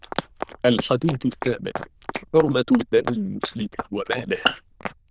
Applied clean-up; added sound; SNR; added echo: neural diffusion model UNIVERSE++.